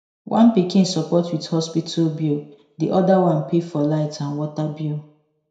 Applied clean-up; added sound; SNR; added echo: none; none; none; reverberation time 0.6 s.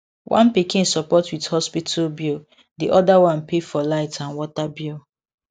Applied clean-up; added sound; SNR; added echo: none; none; none; none.